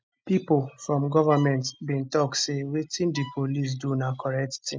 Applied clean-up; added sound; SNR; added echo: neural mask model RNNoise.